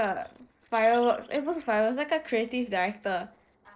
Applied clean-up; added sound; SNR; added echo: neural separator model SepFormer DNS4.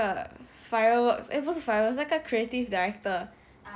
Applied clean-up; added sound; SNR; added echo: none; none; none; none.